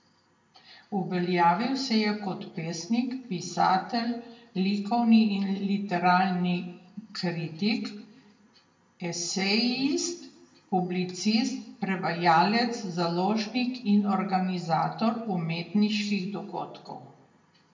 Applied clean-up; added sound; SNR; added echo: none; none; none; reverberation time 0.6 s.